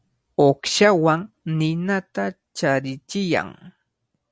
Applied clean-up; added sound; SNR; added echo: none; none; none; none.